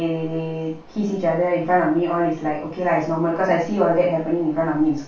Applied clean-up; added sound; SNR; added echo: none; none; none; reverberation time 0.3 s.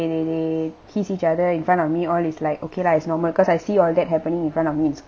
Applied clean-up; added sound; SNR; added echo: none; none; none; none.